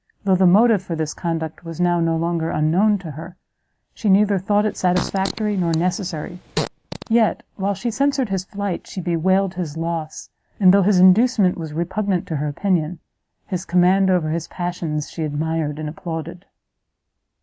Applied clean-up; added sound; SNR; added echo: none; Fart; 10 dB; none.